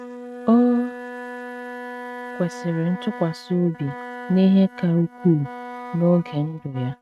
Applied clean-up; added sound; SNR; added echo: neural mask model RNNoise.